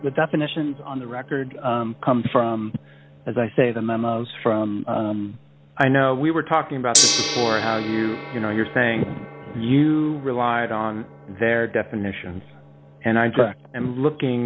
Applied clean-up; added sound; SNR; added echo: none; Gong; 8 dB; none.